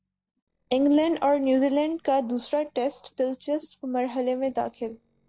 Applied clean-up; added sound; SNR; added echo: neural separator model SepFormer DNS4.